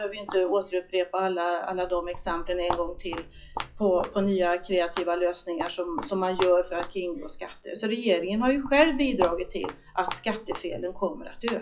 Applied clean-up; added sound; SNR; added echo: classical method WPE with log-MMSE.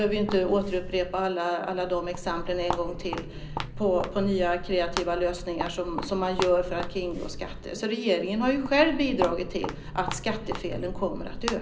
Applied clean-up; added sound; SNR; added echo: none; Walk, footsteps; 8 dB; reverberation time 0.5 s.